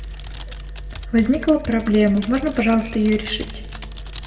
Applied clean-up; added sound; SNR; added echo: none; Typing; 19 dB; reverberation time 1.1 s.